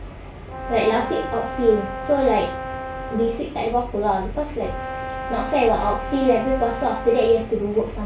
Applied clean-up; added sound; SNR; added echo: none; Brass instrument; 10 dB; reverberation time 0.3 s.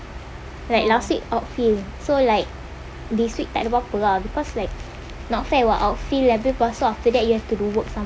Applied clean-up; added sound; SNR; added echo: none; none; none; none.